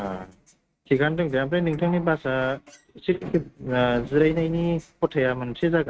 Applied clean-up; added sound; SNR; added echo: neural mask model RNNoise.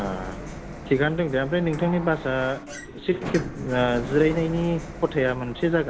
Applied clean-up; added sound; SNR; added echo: none; Sliding door; 11 dB; none.